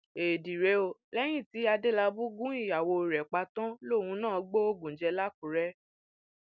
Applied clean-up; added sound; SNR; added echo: none; none; none; none.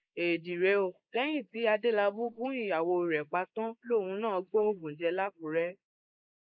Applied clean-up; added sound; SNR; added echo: neural mask model Resemble Enhance denoiser.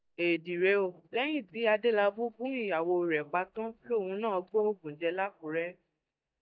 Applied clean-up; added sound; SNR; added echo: neural mask model DeepFilterNet 3.